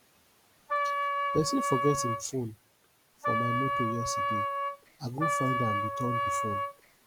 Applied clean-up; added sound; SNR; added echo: none; Wind instrument, woodwind instrument; -3 dB; none.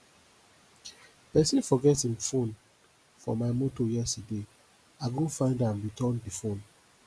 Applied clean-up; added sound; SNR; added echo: none; none; none; none.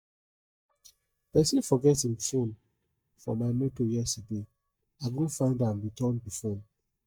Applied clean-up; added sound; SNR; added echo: neural mask model DeepFilterNet 3.